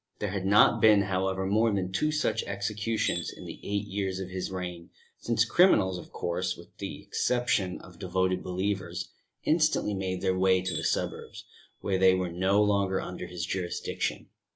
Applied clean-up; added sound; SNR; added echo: none; Tools; 17 dB; none.